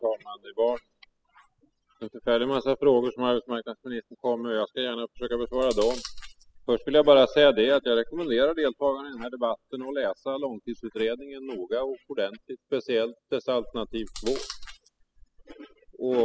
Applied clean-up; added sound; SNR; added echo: classical method spectral subtraction.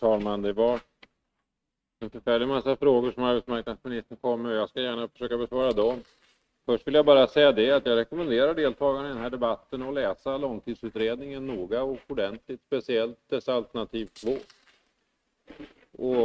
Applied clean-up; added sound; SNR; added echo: neural mask model RNNoise.